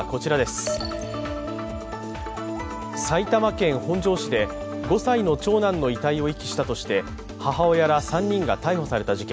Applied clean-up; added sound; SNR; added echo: none; none; none; none.